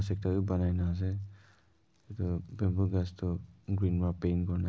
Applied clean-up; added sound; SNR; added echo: none; none; none; none.